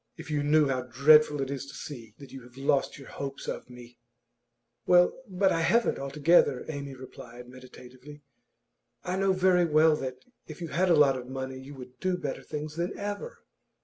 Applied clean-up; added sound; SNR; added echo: none; none; none; none.